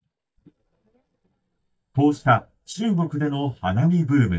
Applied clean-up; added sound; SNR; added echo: neural mask model DeepFilterNet 3.